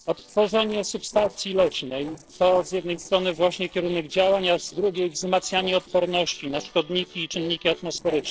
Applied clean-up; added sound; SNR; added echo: neural separator model SepFormer DNS4.